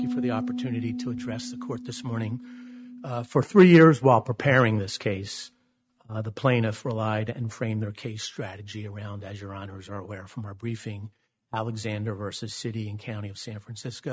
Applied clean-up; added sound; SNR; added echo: neural mask model RNNoise.